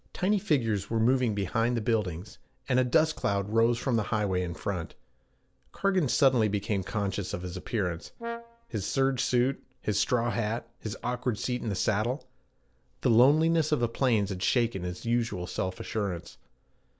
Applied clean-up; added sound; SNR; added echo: none; Brass instrument; 14 dB; none.